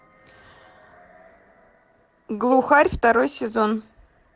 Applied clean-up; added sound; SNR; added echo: none; Cowbell; 12 dB; none.